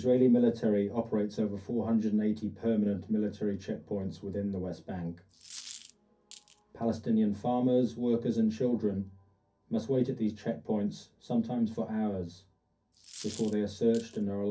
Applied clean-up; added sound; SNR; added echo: none; Coin (dropping); 19 dB; reverberation time 0.3 s.